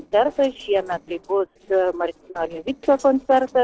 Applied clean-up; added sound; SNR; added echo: neural separator model SepFormer DNS4.